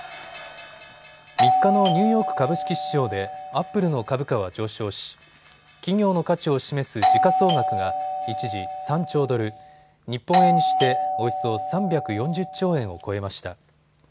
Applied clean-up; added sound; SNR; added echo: none; Doorbell; -1 dB; none.